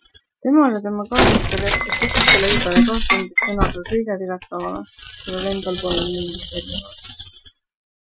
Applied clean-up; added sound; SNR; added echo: classical method Wiener filter.